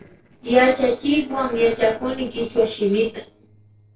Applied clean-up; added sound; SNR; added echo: neural separator model SepFormer DNS4.